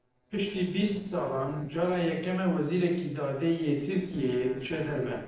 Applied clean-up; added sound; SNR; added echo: neural separator model SepFormer DNS4.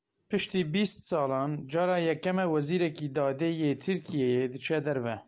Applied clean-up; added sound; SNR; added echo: none; none; none; none.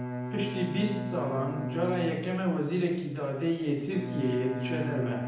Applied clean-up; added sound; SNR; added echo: none; Bowed string instrument; 5 dB; reverberation time 0.9 s.